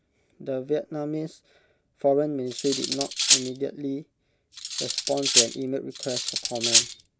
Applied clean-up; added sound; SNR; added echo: none; Cutlery, silverware; -4 dB; none.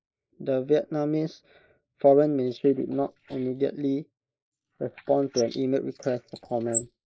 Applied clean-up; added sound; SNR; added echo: neural mask model Resemble Enhance denoiser.